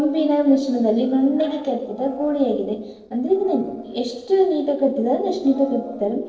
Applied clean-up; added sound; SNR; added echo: neural separator model SepFormer DNS4.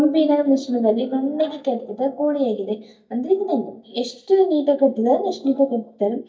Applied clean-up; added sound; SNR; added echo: neural mask model DeepFilterNet 3.